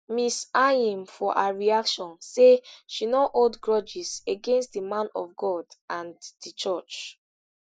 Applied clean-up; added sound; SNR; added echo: neural mask model Resemble Enhance denoiser.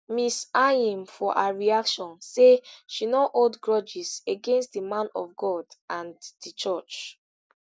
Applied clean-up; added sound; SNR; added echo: none; none; none; none.